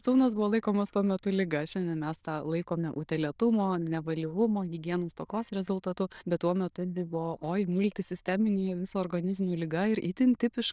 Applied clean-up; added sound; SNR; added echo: neural diffusion model UNIVERSE++.